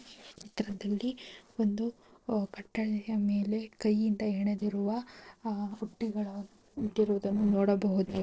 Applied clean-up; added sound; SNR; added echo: neural separator model SepFormer DNS4.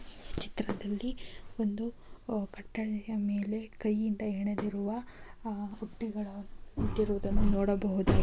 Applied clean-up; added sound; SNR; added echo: none; Fireworks; 19 dB; none.